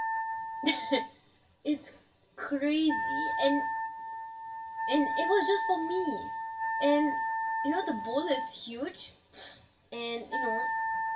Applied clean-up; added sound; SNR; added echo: none; Wind instrument, woodwind instrument; 2 dB; reverberation time 0.2 s.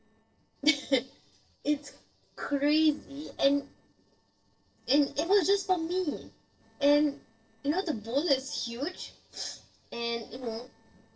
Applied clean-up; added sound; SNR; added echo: neural separator model SepFormer DNS4.